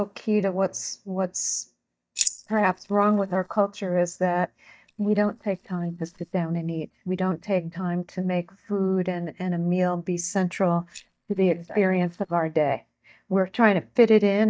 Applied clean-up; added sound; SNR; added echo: neural mask model DeepFilterNet 3.